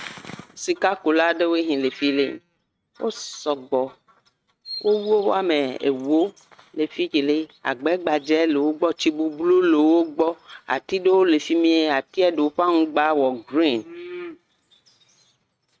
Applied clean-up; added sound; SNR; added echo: neural mask model RNNoise.